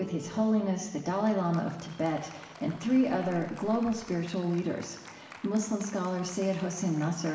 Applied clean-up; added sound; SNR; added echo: none; Applause; 20 dB; reverberation time 1.0 s.